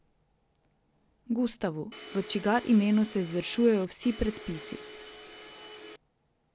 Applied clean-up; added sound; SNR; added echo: none; Domestic sounds, home sounds; 14 dB; none.